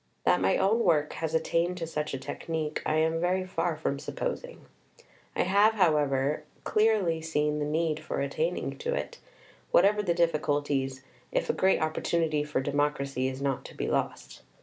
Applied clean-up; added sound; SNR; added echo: none; none; none; none.